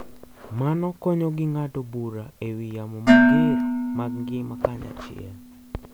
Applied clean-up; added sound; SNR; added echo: none; Dishes, pots, and pans; -4 dB; none.